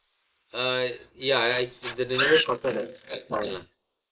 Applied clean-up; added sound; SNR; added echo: neural mask model Resemble Enhance denoiser.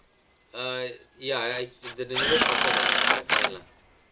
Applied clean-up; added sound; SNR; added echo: none; Drill; -5 dB; none.